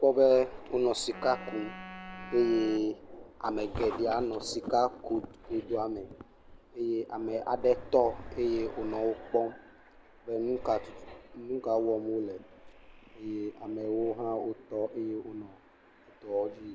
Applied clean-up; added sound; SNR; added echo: none; Wind instrument, woodwind instrument; 16 dB; none.